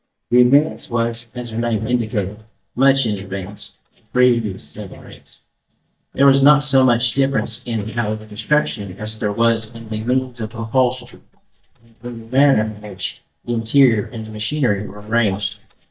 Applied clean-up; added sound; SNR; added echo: neural mask model DeepFilterNet 3.